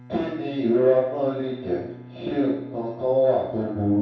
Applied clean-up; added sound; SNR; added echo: none; Bowed string instrument; 19 dB; reverberation time 0.7 s.